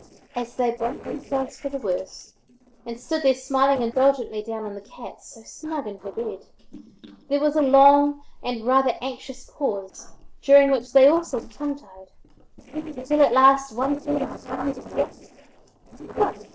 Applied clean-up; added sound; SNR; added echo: neural separator model SepFormer DNS4.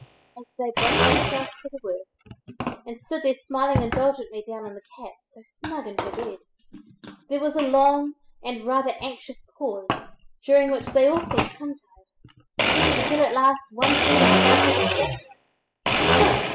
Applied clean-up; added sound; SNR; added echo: classical method spectral subtraction.